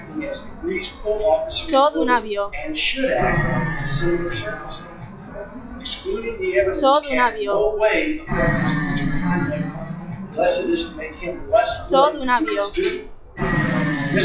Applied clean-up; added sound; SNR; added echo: classical method WPE with log-MMSE.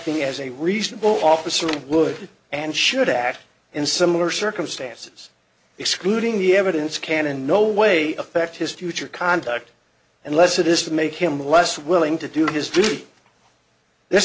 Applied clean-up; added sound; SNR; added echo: none; none; none; none.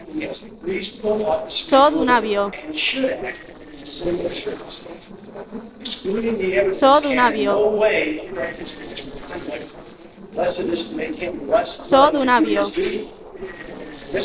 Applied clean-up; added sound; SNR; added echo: neural separator model SepFormer DNS4.